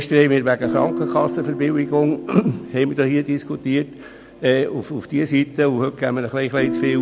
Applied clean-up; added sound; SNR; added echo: none; Guitar; 10 dB; none.